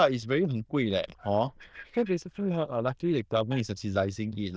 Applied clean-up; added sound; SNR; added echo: neural diffusion model UNIVERSE++.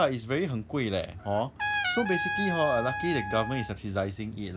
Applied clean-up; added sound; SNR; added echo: none; Trumpet; 4 dB; none.